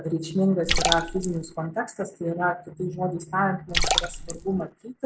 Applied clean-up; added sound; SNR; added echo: none; Splash, splatter; -1 dB; none.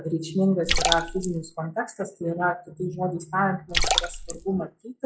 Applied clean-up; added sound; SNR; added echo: classical method log-MMSE.